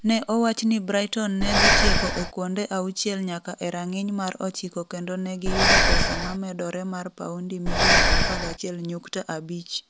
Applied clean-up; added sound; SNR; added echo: none; Breathing; -4 dB; none.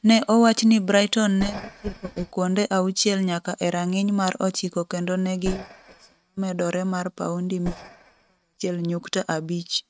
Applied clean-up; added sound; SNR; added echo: neural mask model RNNoise.